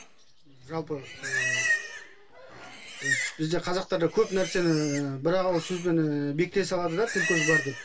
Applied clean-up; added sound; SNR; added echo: none; Livestock, farm animals, working animals; 5 dB; reverberation time 0.1 s.